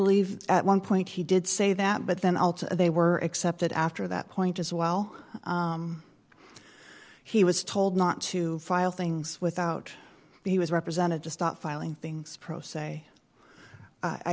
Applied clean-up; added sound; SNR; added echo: none; none; none; none.